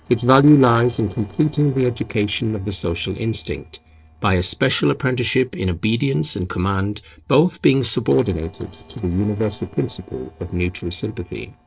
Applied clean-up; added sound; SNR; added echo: neural separator model SepFormer DNS4.